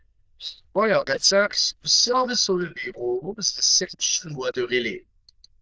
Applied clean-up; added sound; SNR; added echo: neural diffusion model UNIVERSE++.